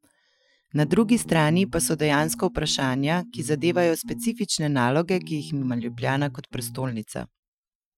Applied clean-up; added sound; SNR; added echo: classical method Wiener filter.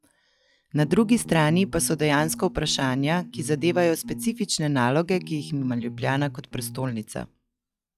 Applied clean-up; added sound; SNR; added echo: classical method log-MMSE.